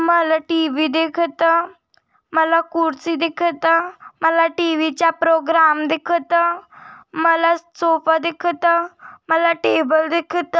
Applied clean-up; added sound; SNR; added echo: none; none; none; none.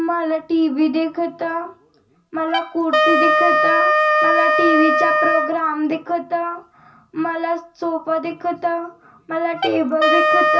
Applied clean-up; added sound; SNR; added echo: none; Wind instrument, woodwind instrument; -1 dB; reverberation time 0.4 s.